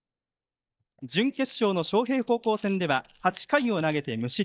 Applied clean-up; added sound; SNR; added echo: neural mask model DeepFilterNet 3.